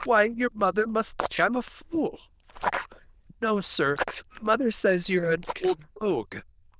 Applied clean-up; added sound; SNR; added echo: neural diffusion model UNIVERSE++.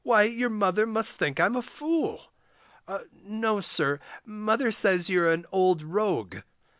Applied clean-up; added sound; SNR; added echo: none; none; none; none.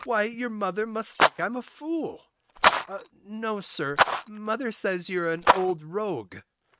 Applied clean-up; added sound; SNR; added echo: neural mask model RNNoise.